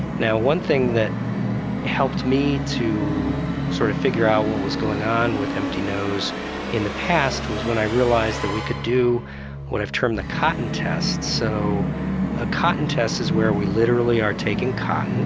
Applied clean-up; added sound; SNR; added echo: none; Musical instrument; 2 dB; none.